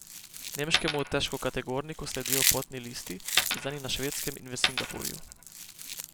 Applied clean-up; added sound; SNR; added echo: none; Coin (dropping) + Chewing, mastication; -2 dB; none.